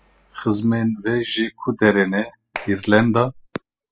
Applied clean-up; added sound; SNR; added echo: classical method spectral subtraction.